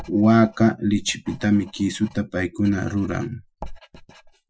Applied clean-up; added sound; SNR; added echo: classical method Wiener filter.